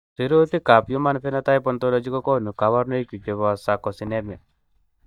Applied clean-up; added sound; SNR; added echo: neural mask model DeepFilterNet 3.